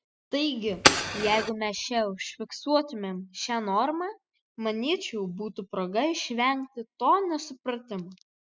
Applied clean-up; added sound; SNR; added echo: classical method spectral subtraction.